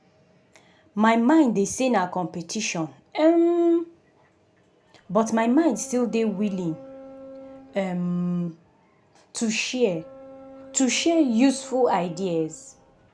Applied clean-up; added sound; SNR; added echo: none; Boat, Water vehicle; 19 dB; none.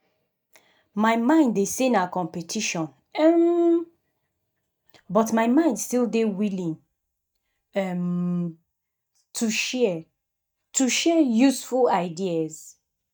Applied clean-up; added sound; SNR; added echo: neural mask model DeepFilterNet 3.